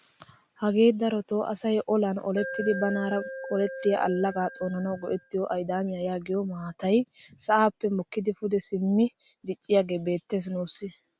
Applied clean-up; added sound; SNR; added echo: none; Alarm; 11 dB; none.